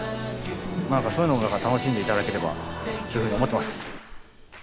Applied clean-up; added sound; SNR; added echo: none; Fire; 17 dB; none.